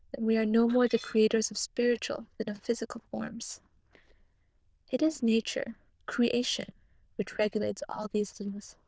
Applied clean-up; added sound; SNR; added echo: neural diffusion model UNIVERSE++.